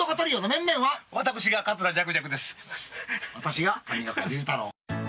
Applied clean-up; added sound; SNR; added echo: none; none; none; none.